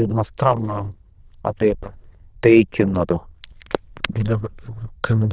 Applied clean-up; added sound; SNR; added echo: neural diffusion model UNIVERSE++.